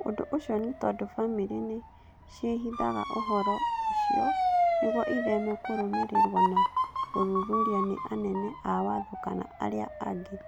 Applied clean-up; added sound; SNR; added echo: none; Motor vehicle (road) / Siren; -1 dB; none.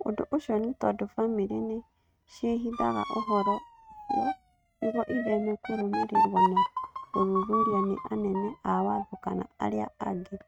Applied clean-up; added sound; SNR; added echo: neural mask model RNNoise.